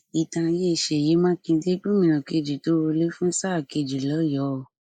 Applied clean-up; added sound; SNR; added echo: neural mask model Resemble Enhance denoiser.